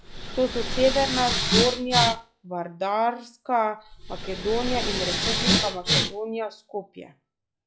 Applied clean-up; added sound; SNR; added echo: classical method log-MMSE.